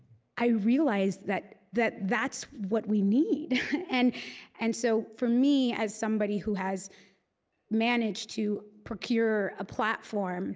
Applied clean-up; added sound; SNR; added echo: none; none; none; none.